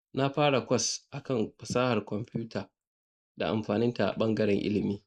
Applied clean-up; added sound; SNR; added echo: neural mask model Resemble Enhance denoiser.